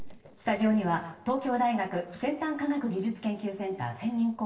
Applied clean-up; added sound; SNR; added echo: neural separator model SepFormer DNS4.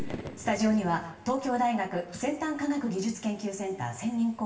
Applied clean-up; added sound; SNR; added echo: none; Fireworks; 15 dB; reverberation time 0.9 s.